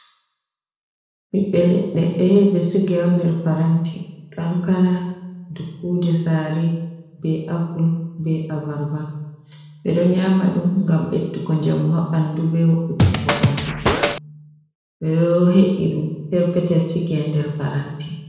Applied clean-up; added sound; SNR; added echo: none; Scratching (performance technique); -2 dB; reverberation time 1.0 s.